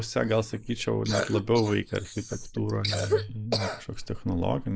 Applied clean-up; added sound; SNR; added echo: neural mask model Resemble Enhance denoiser.